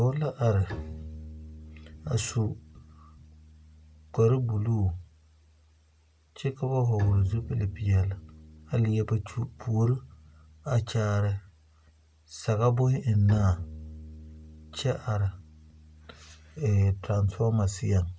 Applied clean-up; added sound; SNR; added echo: none; Bowed string instrument; 17 dB; none.